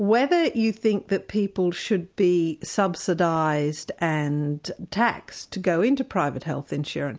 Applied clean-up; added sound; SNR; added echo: none; none; none; none.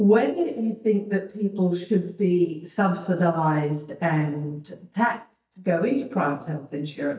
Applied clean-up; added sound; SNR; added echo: neural mask model DeepFilterNet 3.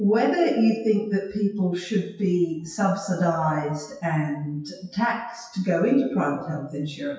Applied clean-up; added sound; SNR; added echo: classical method WPE with log-MMSE.